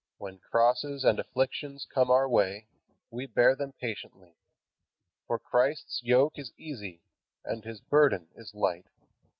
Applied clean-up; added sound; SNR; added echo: none; none; none; none.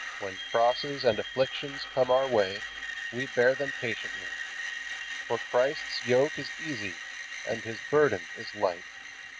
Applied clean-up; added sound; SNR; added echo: none; Screech; 8 dB; none.